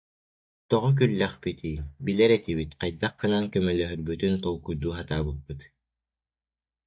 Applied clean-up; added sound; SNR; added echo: neural mask model DeepFilterNet 3.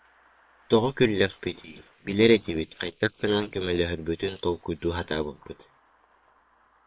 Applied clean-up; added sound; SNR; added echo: neural separator model SepFormer WHAM!.